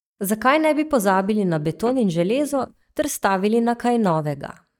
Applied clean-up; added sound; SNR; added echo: neural mask model DeepFilterNet 3.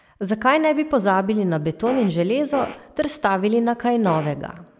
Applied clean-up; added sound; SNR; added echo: none; Fart; 11 dB; none.